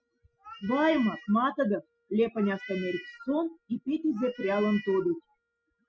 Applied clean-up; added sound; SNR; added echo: classical method spectral subtraction.